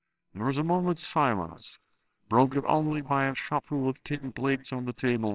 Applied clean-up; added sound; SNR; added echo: neural separator model SepFormer WHAMR!.